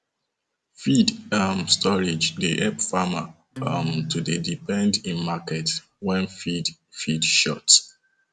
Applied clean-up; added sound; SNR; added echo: none; Acoustic guitar; 14 dB; none.